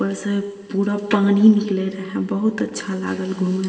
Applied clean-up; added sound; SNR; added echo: none; Snare drum; 20 dB; reverberation time 2.7 s.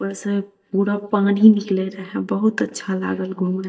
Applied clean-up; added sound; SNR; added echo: neural mask model DeepFilterNet 3.